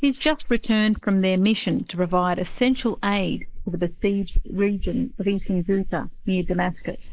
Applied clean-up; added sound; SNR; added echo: neural mask model Resemble Enhance denoiser.